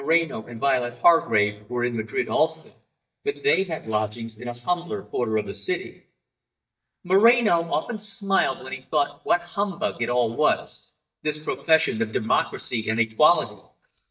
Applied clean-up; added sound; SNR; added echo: neural mask model DeepFilterNet 3.